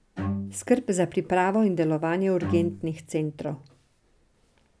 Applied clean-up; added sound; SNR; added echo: none; Bowed string instrument; 10 dB; none.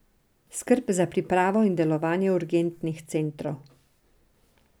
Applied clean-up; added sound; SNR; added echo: none; none; none; none.